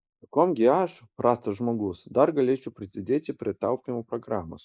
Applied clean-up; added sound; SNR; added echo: neural mask model Resemble Enhance denoiser.